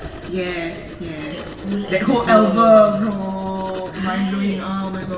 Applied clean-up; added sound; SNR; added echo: none; Writing; 16 dB; reverberation time 3.0 s.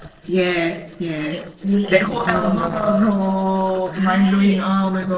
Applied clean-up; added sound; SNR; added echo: neural separator model SepFormer DNS4.